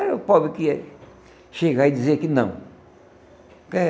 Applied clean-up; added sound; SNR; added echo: none; none; none; none.